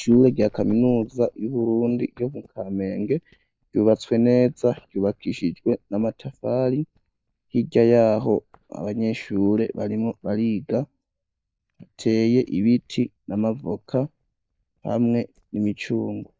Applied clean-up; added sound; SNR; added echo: neural mask model DeepFilterNet 3.